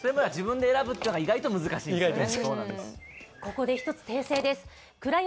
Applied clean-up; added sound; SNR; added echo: none; Slam + Bird; 16 dB; none.